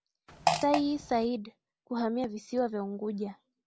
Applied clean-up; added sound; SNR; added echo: none; Fart; 0 dB; none.